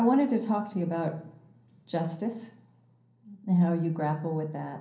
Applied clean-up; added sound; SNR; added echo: none; none; none; reverberation time 0.6 s.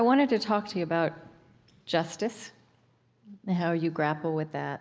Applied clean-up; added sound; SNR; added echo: none; none; none; none.